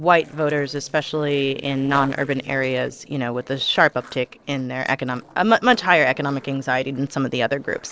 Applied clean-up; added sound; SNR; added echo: neural separator model SepFormer DNS4.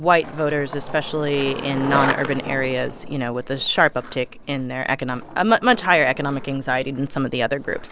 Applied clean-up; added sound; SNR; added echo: none; Skateboard; 12 dB; none.